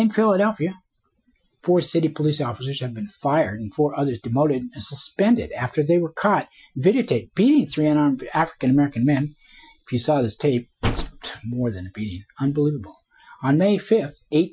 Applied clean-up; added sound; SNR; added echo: classical method Wiener filter.